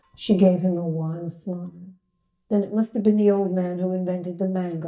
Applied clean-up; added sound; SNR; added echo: neural mask model DeepFilterNet 3.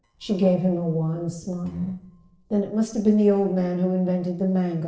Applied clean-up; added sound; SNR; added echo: neural separator model SepFormer DNS4.